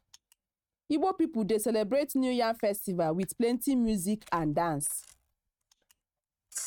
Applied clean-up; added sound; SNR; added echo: neural mask model RNNoise.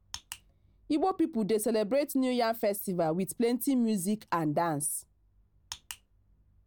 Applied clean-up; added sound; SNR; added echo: none; none; none; none.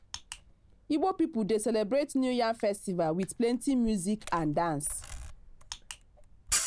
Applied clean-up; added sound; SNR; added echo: none; Camera; 11 dB; none.